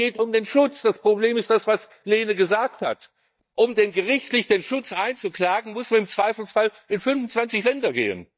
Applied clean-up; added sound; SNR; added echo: neural mask model DeepFilterNet 3.